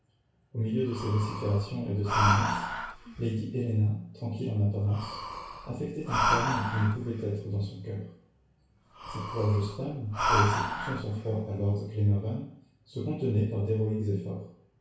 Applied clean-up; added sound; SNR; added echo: none; Breathing; 4 dB; reverberation time 0.6 s.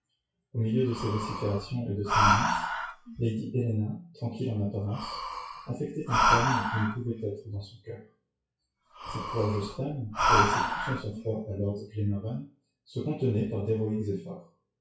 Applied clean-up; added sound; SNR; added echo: classical method WPE with log-MMSE.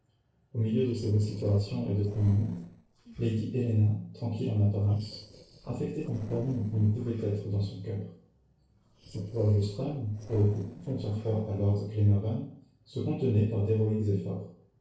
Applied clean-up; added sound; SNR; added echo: neural separator model SepFormer DNS4.